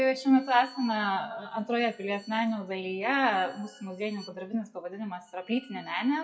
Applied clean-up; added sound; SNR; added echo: classical method WPE with log-MMSE.